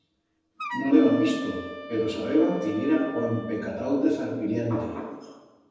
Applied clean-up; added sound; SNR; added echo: none; Wind instrument, woodwind instrument; 13 dB; reverberation time 1.1 s.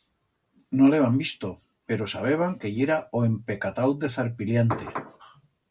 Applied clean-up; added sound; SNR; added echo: none; none; none; none.